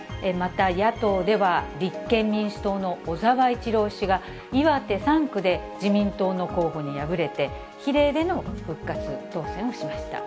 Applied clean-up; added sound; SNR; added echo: none; none; none; none.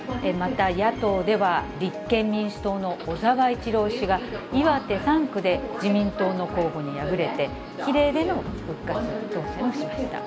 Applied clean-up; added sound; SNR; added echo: none; Subway, metro, underground; 9 dB; none.